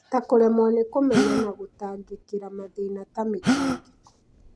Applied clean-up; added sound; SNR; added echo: none; Gasp; 4 dB; none.